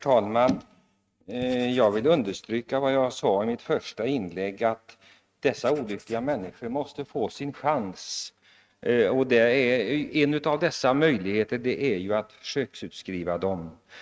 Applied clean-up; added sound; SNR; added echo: neural mask model RNNoise.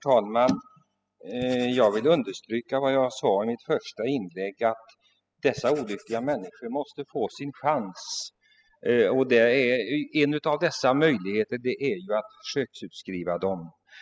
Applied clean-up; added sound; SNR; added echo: classical method spectral subtraction.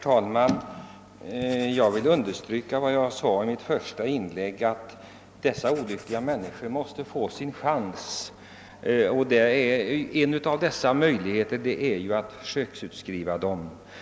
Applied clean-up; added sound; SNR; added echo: none; Writing; 18 dB; none.